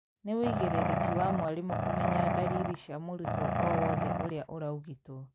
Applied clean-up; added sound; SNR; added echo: none; Growling; -5 dB; none.